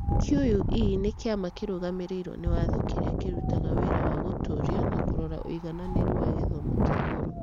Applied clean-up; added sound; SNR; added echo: none; Wind; -4 dB; none.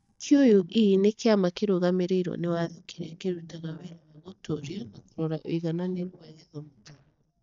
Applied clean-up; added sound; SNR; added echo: neural mask model DeepFilterNet 3.